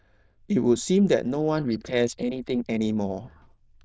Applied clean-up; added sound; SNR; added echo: neural diffusion model UNIVERSE++.